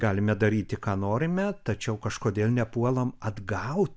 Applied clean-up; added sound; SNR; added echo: none; none; none; none.